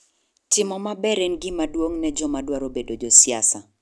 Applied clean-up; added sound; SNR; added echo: none; Wind; 19 dB; none.